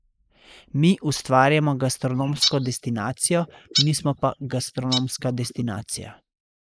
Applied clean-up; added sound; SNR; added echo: neural mask model Resemble Enhance denoiser.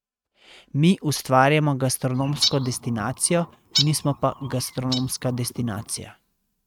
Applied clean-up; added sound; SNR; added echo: neural mask model RNNoise.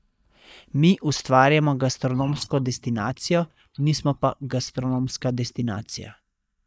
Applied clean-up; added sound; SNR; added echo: neural mask model DeepFilterNet 3.